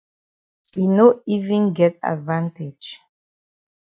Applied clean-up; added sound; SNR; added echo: neural mask model RNNoise.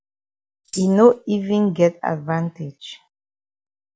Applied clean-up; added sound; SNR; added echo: none; Tambourine; 17 dB; none.